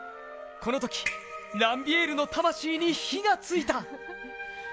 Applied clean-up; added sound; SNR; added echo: none; none; none; none.